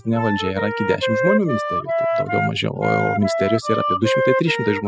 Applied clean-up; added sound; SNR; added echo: classical method spectral subtraction.